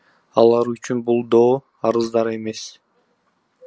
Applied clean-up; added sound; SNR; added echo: none; none; none; none.